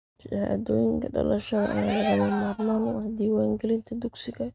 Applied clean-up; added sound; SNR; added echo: neural mask model RNNoise.